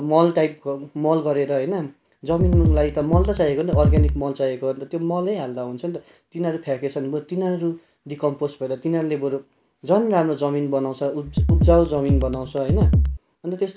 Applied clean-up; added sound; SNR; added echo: none; Drum kit; -3 dB; none.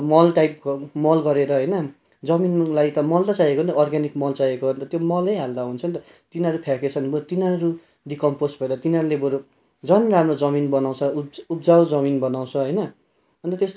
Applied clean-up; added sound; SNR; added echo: none; none; none; none.